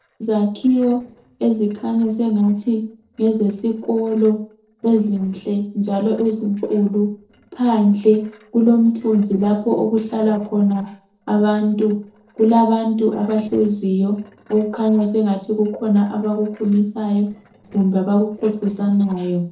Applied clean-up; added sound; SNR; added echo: neural separator model SepFormer DNS4.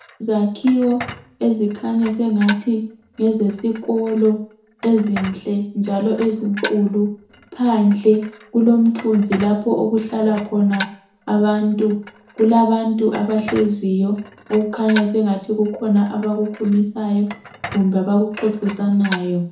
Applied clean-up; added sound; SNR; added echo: none; Dishes, pots, and pans; 17 dB; reverberation time 0.6 s.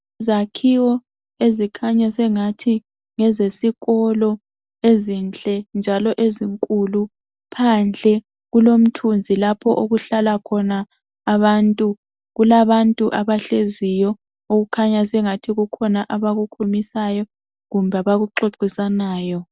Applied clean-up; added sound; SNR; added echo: none; none; none; none.